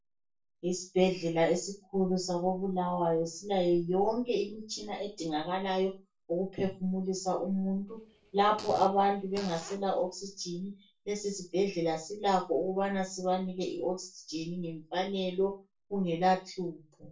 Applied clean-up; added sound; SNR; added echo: neural separator model SepFormer DNS4.